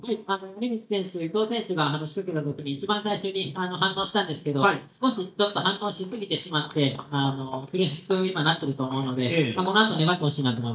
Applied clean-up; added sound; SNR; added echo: neural mask model DeepFilterNet 3.